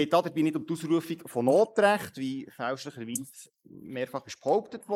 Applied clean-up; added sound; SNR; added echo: neural mask model Resemble Enhance denoiser.